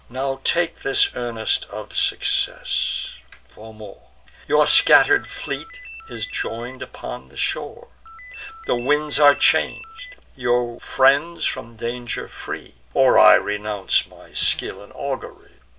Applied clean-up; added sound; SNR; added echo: none; Ringtone; 16 dB; none.